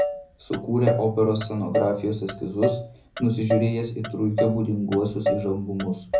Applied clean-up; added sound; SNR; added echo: none; Motor vehicle (road); 4 dB; reverberation time 0.4 s.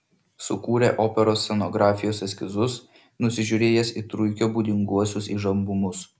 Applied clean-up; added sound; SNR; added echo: none; none; none; none.